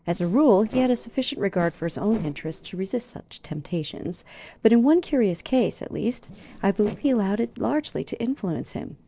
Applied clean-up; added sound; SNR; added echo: neural separator model SepFormer DNS4.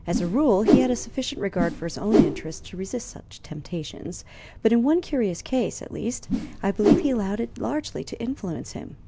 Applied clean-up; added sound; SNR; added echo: none; Whoosh, swoosh, swish; -1 dB; none.